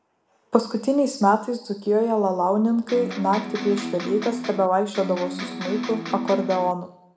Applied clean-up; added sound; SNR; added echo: none; Electric guitar; 7 dB; reverberation time 0.7 s.